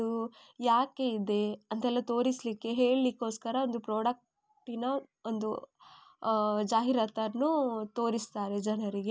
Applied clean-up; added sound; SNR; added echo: none; none; none; none.